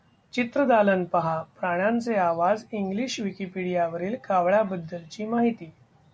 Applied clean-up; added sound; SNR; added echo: none; none; none; none.